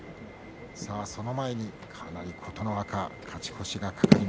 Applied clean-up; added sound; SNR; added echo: none; Subway, metro, underground / Alarm; 20 dB; none.